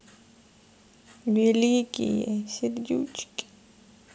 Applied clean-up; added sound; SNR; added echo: none; none; none; none.